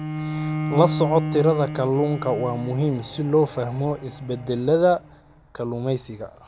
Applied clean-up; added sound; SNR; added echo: none; Bowed string instrument; 8 dB; none.